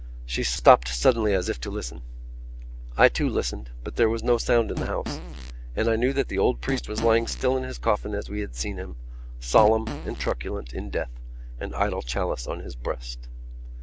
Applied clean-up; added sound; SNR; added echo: none; Fart; 12 dB; none.